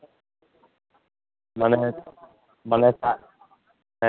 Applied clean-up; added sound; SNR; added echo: none; none; none; none.